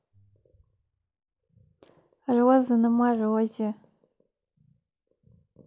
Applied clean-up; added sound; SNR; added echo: none; none; none; none.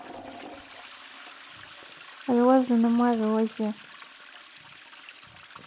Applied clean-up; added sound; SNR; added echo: none; Toilet flush; 17 dB; none.